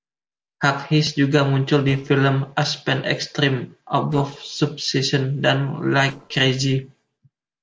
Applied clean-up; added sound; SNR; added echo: neural separator model SepFormer DNS4.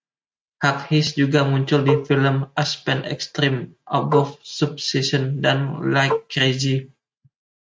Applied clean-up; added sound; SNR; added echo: neural mask model RNNoise.